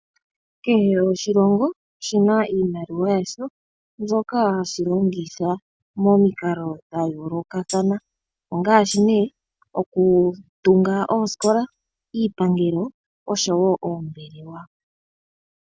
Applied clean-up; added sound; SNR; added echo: none; Tambourine; 17 dB; none.